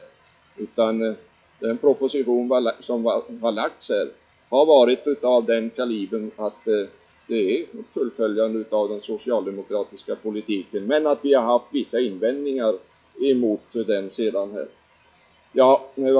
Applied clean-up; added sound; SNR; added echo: classical method log-MMSE.